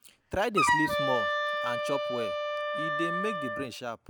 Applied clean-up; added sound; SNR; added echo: none; Wind instrument, woodwind instrument; -4 dB; none.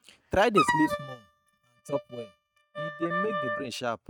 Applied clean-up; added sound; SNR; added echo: neural mask model RNNoise.